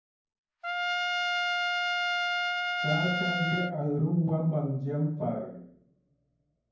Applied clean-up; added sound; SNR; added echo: none; Trumpet; -2 dB; reverberation time 0.9 s.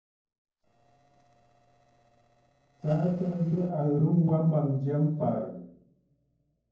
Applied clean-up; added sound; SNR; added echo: neural separator model SepFormer DNS4.